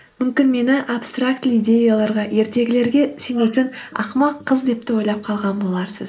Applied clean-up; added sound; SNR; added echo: neural mask model Resemble Enhance denoiser.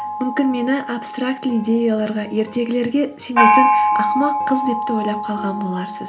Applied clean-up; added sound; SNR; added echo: none; Gong; 0 dB; none.